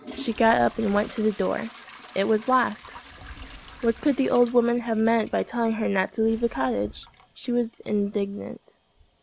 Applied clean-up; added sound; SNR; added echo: none; Trickle, dribble / Toilet flush / Hiss + Boom; 20 dB; none.